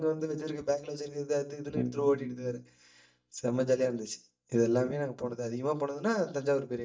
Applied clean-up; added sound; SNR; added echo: neural mask model DeepFilterNet 3.